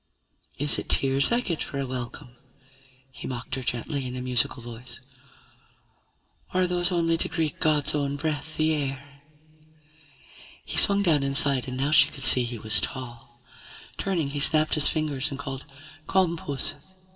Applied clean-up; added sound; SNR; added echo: none; none; none; reverberation time 2.5 s.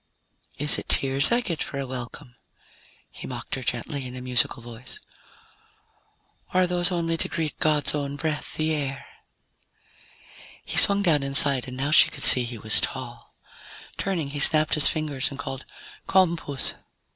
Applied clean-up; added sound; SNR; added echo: none; none; none; none.